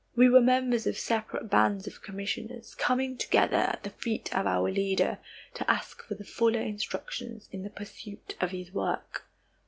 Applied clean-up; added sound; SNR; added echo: none; none; none; none.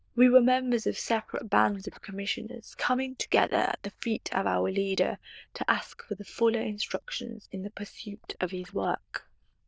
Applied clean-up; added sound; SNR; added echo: neural diffusion model UNIVERSE++.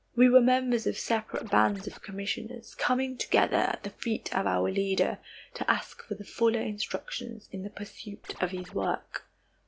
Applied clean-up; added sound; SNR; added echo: none; Scratching (performance technique); 19 dB; none.